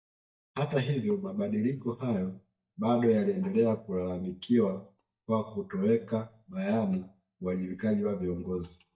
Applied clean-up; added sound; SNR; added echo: neural mask model DeepFilterNet 3.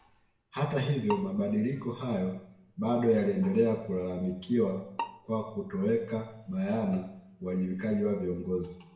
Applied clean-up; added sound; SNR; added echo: none; Bowed string instrument; 14 dB; reverberation time 0.8 s.